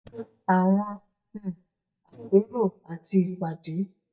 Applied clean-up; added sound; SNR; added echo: neural mask model DeepFilterNet 3.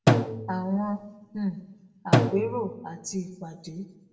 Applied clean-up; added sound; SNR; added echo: none; Drum; -4 dB; reverberation time 0.7 s.